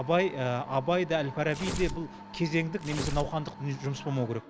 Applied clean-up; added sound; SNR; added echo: none; Tearing; 8 dB; none.